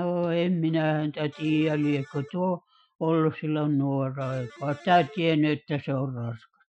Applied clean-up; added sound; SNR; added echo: classical method Wiener filter.